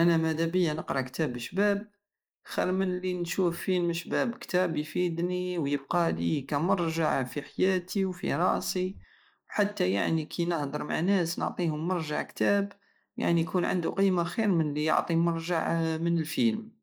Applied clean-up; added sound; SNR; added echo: neural mask model Resemble Enhance denoiser.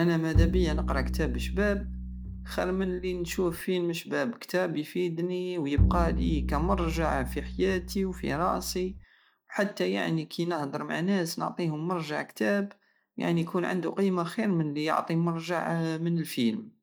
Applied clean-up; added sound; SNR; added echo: none; Bowed string instrument; 1 dB; none.